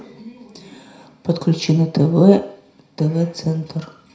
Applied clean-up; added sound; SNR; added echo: none; none; none; reverberation time 0.5 s.